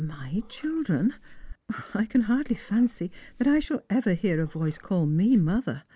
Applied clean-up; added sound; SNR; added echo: neural mask model Resemble Enhance denoiser.